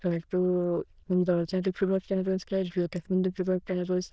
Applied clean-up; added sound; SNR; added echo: neural diffusion model UNIVERSE++.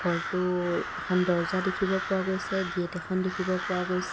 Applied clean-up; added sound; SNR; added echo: none; Crow; 6 dB; none.